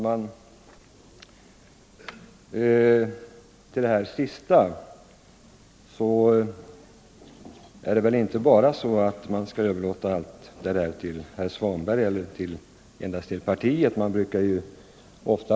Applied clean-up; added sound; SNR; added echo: none; none; none; none.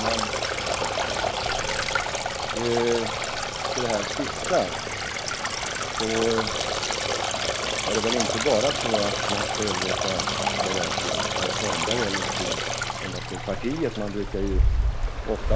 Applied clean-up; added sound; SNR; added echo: none; Stream; -4 dB; none.